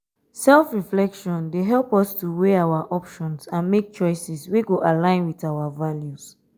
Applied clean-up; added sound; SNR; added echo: none; none; none; none.